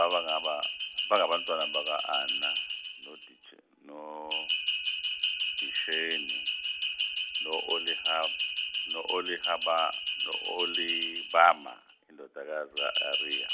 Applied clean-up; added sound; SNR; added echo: none; Bell; 0 dB; none.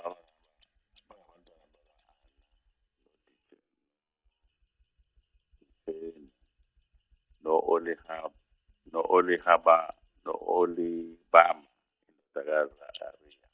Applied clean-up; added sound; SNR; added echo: neural mask model DeepFilterNet 3.